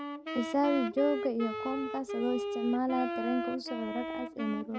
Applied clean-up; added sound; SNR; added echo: none; Wind instrument, woodwind instrument; 4 dB; none.